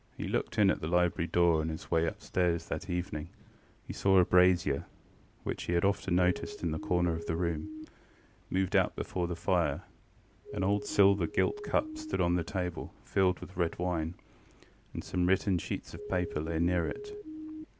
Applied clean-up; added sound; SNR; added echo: none; Siren; 10 dB; none.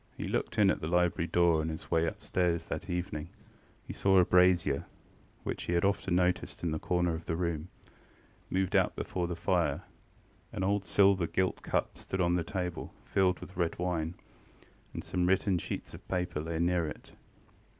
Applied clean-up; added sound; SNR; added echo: none; none; none; none.